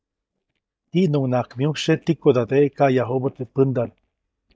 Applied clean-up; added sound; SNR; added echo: neural mask model DeepFilterNet 3.